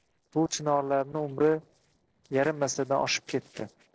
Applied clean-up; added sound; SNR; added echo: neural separator model SepFormer DNS4.